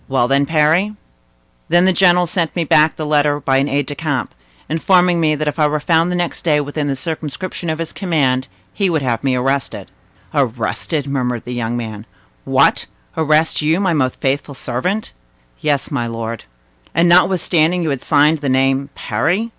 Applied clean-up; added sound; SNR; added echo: none; none; none; none.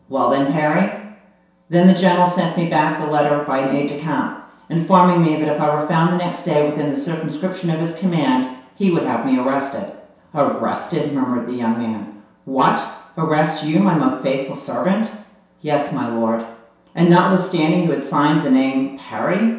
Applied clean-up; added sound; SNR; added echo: none; none; none; reverberation time 0.7 s.